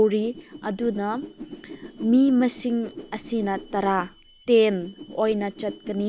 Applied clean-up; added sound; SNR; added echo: none; Whoosh, swoosh, swish; 16 dB; none.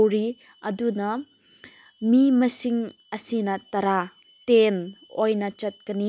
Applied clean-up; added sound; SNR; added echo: none; none; none; none.